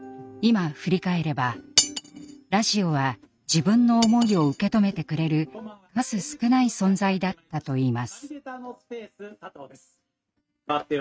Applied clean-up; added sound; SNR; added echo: neural mask model RNNoise.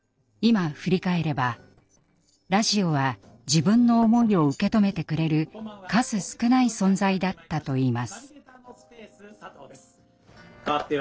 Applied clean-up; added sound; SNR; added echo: neural separator model SepFormer DNS4.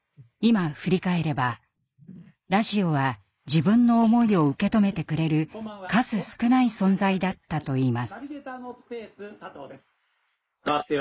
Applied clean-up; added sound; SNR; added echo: neural mask model Resemble Enhance denoiser.